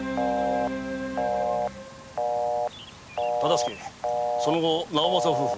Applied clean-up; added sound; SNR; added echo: none; Telephone; -2 dB; none.